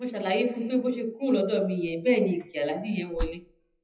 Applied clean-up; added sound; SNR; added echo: classical method WPE with log-MMSE.